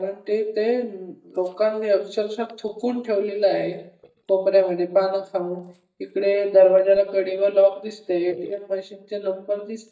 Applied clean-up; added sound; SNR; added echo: neural mask model DeepFilterNet 3.